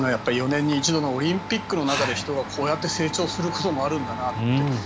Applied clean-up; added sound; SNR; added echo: none; Domestic sounds, home sounds; 10 dB; none.